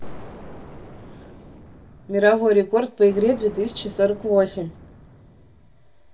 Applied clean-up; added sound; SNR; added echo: none; Explosion; 20 dB; reverberation time 0.1 s.